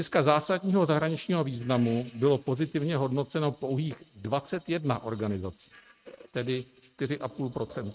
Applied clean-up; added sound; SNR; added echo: neural mask model RNNoise.